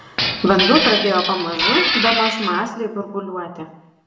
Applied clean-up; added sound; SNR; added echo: none; Glass; 0 dB; reverberation time 0.8 s.